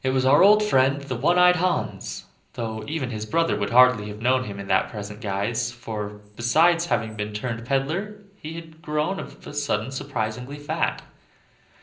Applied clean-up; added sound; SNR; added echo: none; none; none; reverberation time 0.5 s.